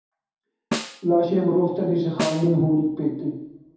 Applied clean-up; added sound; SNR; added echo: none; Snare drum; 11 dB; reverberation time 0.9 s.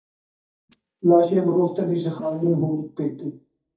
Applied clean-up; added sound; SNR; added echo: neural mask model DeepFilterNet 3.